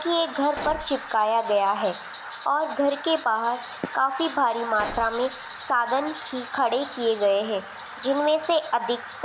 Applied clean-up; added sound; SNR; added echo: none; Explosion; 14 dB; none.